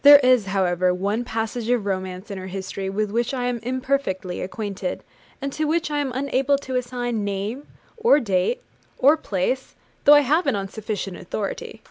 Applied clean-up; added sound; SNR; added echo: none; none; none; none.